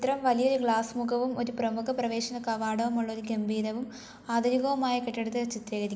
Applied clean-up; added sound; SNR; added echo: none; none; none; none.